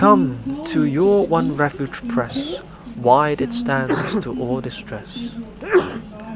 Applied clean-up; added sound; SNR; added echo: none; Sneeze; 4 dB; none.